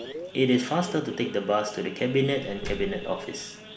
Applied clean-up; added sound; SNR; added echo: none; Idling / Sawing / Accelerating, revving, vroom + Slam; 11 dB; none.